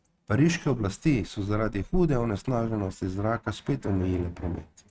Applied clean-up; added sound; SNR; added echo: neural mask model RNNoise.